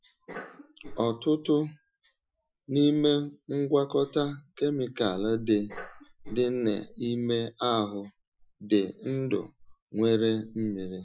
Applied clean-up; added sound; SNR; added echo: classical method Wiener filter.